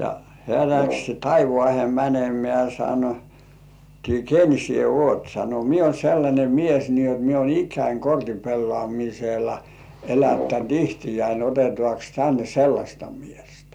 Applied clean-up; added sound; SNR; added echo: none; Brass instrument; 10 dB; none.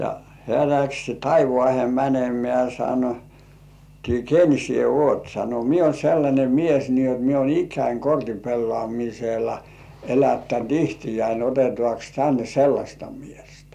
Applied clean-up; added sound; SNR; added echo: none; none; none; none.